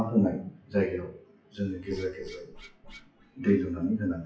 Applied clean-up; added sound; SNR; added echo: classical method WPE with log-MMSE.